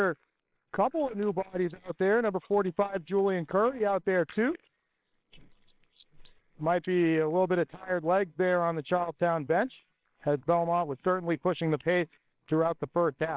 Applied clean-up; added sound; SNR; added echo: neural separator model SepFormer WHAMR!.